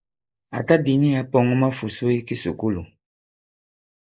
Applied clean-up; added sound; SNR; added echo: neural mask model Resemble Enhance denoiser.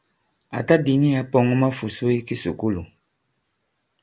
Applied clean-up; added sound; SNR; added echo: none; none; none; none.